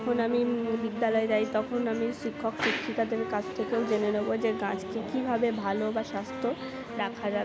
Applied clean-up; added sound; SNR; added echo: none; Wind instrument, woodwind instrument; 10 dB; none.